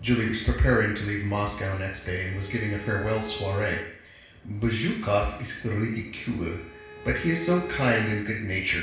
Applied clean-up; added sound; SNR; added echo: none; Bowed string instrument; 15 dB; reverberation time 0.7 s.